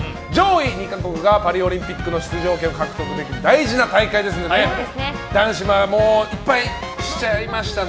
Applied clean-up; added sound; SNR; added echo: none; none; none; none.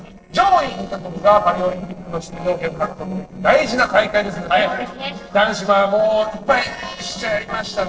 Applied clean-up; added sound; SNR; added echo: neural separator model SepFormer DNS4.